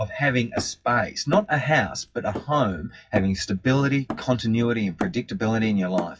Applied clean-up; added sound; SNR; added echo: classical method WPE with log-MMSE.